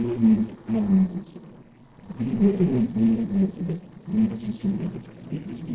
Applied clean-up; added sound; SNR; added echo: neural separator model SepFormer DNS4.